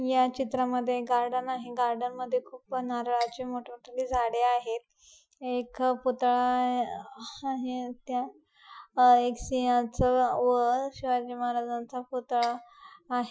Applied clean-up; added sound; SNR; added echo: classical method Wiener filter.